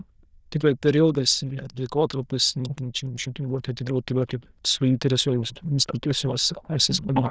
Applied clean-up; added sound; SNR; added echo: neural diffusion model UNIVERSE++.